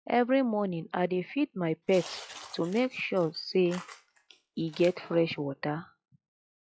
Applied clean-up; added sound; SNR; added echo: classical method log-MMSE.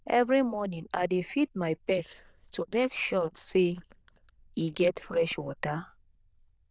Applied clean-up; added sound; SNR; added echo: neural diffusion model UNIVERSE++.